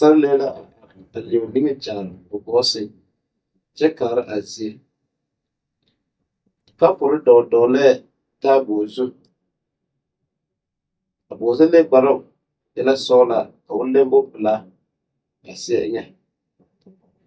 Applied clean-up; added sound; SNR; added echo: neural mask model DeepFilterNet 3.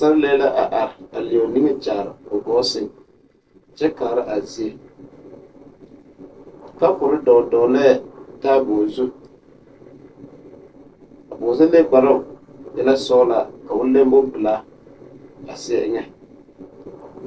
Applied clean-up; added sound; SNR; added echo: neural separator model SepFormer DNS4.